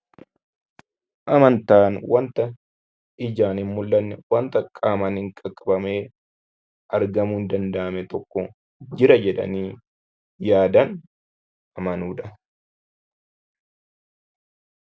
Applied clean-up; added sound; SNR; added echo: none; none; none; none.